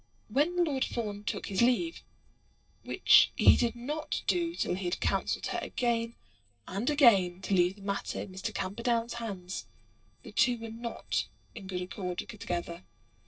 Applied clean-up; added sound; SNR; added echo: neural separator model SepFormer DNS4.